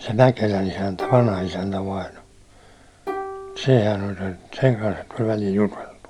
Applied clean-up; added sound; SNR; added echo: none; Plucked string instrument; 13 dB; none.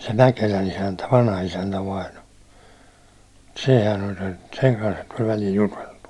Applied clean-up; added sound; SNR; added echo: none; none; none; none.